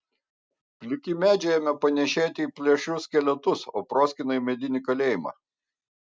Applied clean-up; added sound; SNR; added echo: none; none; none; none.